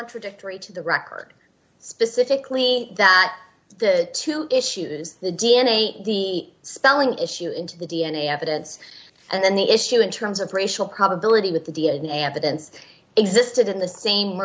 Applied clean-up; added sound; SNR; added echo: none; none; none; none.